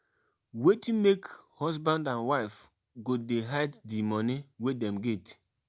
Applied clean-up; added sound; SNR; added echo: none; none; none; none.